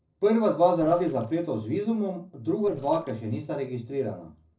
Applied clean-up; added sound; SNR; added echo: neural separator model SepFormer DNS4.